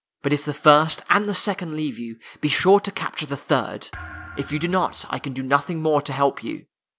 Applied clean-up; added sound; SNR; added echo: none; Thump, thud; 20 dB; none.